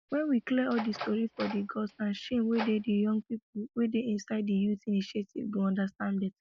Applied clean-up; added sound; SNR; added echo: none; Door; 14 dB; none.